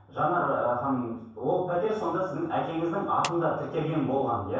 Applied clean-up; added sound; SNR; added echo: none; Clapping; 16 dB; reverberation time 0.7 s.